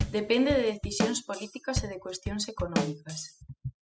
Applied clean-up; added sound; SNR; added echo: classical method spectral subtraction.